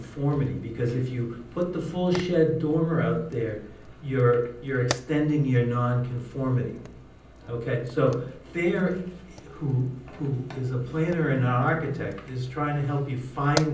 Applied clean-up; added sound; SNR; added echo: none; Fire; 16 dB; reverberation time 0.6 s.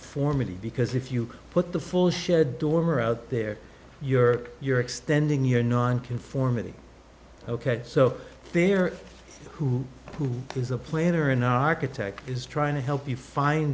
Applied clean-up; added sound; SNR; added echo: none; none; none; none.